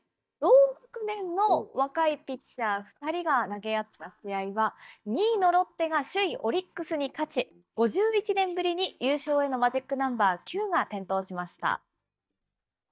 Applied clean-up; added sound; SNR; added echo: neural mask model DeepFilterNet 3.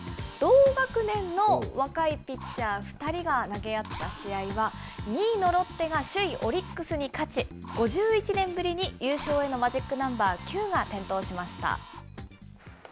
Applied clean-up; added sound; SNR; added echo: none; Drill; 18 dB; none.